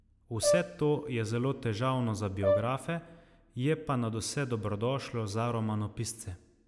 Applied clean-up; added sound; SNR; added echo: none; Brass instrument; 2 dB; none.